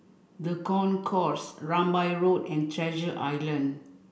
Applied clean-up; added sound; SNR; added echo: none; none; none; none.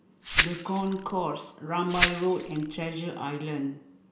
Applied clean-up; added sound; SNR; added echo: none; Glass; -2 dB; none.